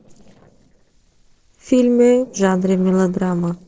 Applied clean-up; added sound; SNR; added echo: neural separator model SepFormer DNS4.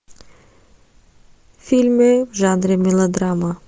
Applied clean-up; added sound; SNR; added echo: none; none; none; none.